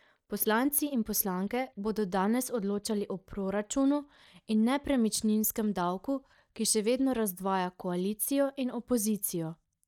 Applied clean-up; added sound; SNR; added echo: neural mask model DeepFilterNet 3.